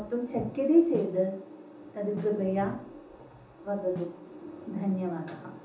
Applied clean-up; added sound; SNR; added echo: none; Snare drum; 15 dB; reverberation time 0.6 s.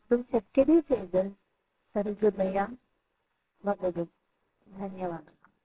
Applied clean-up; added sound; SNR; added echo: neural separator model SepFormer WHAMR!.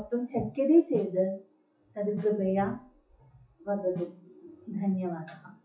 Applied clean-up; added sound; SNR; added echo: classical method WPE with log-MMSE.